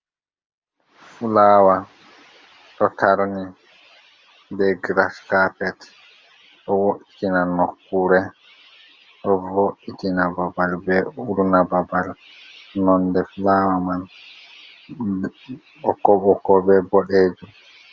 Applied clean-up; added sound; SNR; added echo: none; none; none; none.